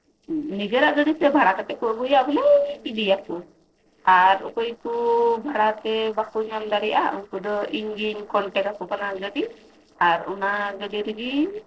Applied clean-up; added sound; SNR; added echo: neural separator model SepFormer DNS4.